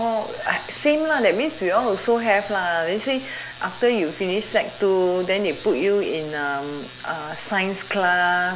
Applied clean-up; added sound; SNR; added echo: none; none; none; none.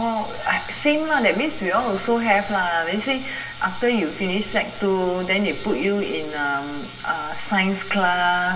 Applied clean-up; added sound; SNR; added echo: none; none; none; reverberation time 1.7 s.